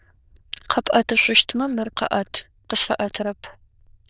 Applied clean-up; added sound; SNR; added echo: neural diffusion model UNIVERSE++.